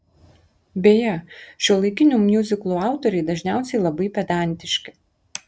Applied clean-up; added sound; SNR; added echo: none; none; none; none.